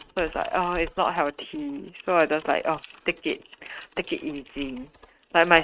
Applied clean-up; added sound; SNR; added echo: neural mask model RNNoise.